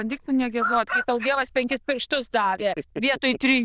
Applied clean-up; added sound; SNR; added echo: neural diffusion model UNIVERSE++.